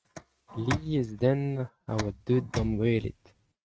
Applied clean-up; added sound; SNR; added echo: neural mask model RNNoise.